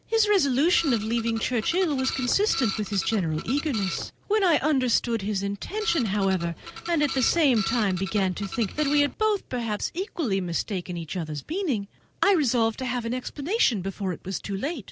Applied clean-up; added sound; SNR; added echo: none; Printer; 10 dB; none.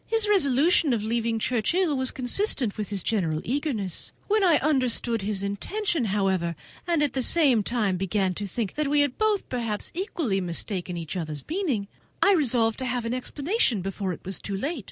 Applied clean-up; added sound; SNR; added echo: none; none; none; none.